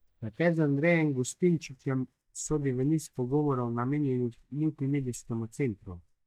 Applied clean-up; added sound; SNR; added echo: neural mask model DeepFilterNet 3.